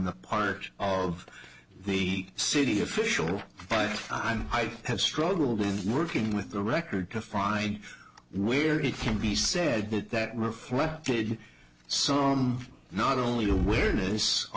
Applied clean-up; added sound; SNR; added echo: none; none; none; none.